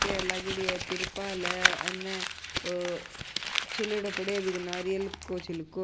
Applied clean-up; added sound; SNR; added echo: none; Crumpling, crinkling; -1 dB; none.